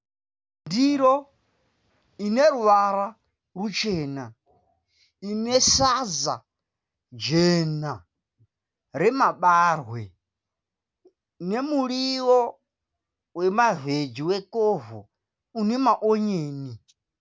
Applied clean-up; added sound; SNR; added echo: none; none; none; none.